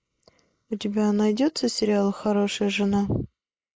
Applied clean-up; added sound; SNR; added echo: neural mask model Resemble Enhance denoiser.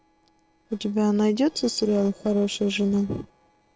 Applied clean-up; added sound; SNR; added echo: neural separator model SepFormer DNS4.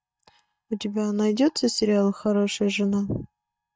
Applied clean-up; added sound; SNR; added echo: neural mask model DeepFilterNet 3.